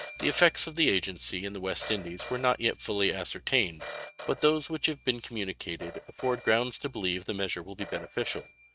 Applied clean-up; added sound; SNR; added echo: neural mask model RNNoise.